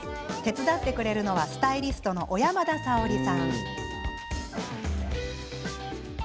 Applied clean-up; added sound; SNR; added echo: none; Trumpet; 12 dB; none.